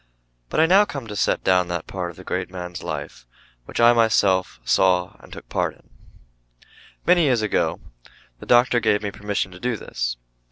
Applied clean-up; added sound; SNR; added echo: none; none; none; none.